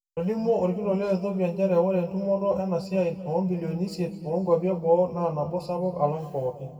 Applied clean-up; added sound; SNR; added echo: none; none; none; reverberation time 2.0 s.